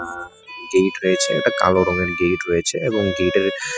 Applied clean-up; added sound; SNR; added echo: classical method spectral subtraction.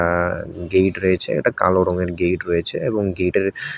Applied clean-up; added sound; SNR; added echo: none; none; none; none.